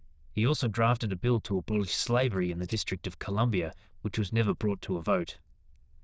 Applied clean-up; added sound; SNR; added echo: neural diffusion model UNIVERSE++.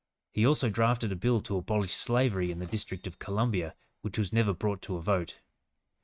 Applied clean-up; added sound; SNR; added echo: neural mask model RNNoise.